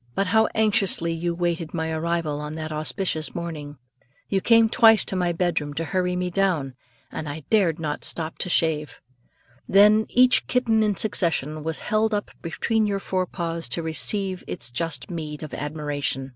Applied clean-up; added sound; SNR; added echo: none; none; none; none.